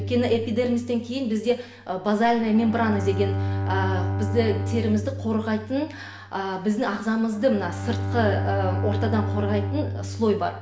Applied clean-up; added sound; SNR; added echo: none; Bowed string instrument; 4 dB; reverberation time 0.7 s.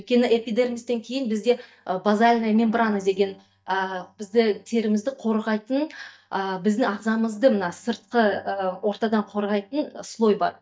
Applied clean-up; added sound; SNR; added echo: neural mask model DeepFilterNet 3.